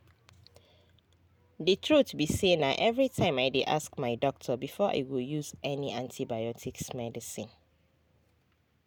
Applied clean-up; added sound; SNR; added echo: none; none; none; none.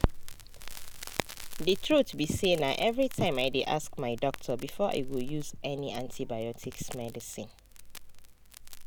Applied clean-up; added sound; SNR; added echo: none; Crackle; 5 dB; none.